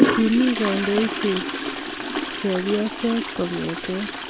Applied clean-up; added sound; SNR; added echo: none; Toilet flush; 2 dB; none.